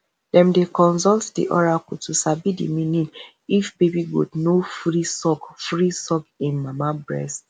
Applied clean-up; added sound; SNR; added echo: none; none; none; none.